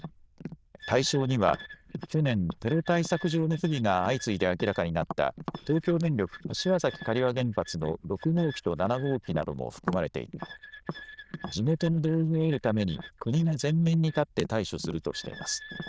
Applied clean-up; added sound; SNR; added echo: neural diffusion model UNIVERSE++.